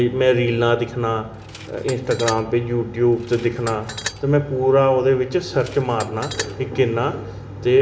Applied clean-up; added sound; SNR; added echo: none; Tools; 15 dB; reverberation time 2.0 s.